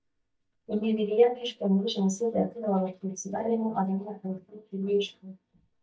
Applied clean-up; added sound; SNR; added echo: neural mask model DeepFilterNet 3.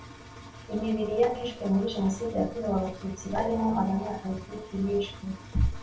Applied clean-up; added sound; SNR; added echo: none; Engine; 17 dB; reverberation time 0.2 s.